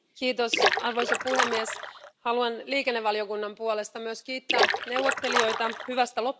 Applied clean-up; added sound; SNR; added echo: none; Splash, splatter; -2 dB; none.